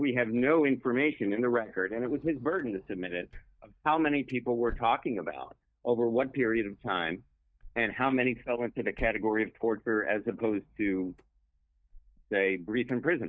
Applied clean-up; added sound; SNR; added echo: neural mask model DeepFilterNet 3.